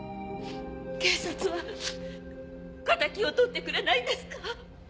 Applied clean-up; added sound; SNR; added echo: none; none; none; none.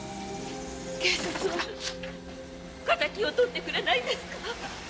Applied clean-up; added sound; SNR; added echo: none; Truck; 10 dB; none.